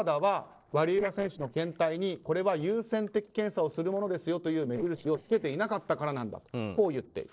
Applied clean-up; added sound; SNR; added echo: neural separator model SepFormer DNS4.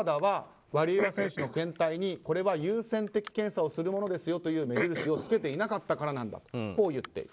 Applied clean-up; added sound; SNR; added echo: neural mask model Resemble Enhance denoiser.